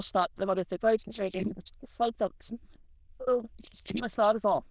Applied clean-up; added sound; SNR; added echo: neural diffusion model UNIVERSE++.